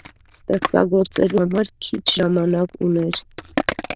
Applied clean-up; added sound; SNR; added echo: neural diffusion model UNIVERSE++.